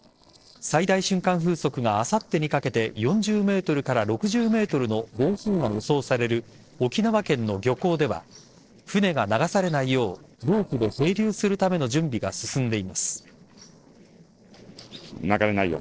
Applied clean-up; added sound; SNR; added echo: neural separator model SepFormer DNS4.